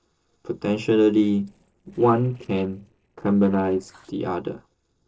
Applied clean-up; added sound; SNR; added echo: neural separator model SepFormer DNS4.